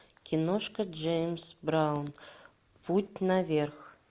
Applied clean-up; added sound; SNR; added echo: none; none; none; none.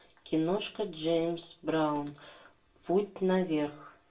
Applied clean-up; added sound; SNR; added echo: none; none; none; reverberation time 0.2 s.